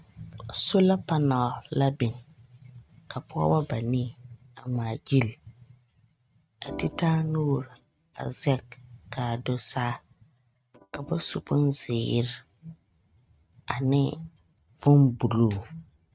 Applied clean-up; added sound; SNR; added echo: neural mask model RNNoise.